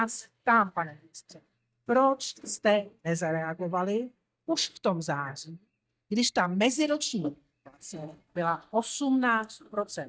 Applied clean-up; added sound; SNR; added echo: neural mask model DeepFilterNet 3.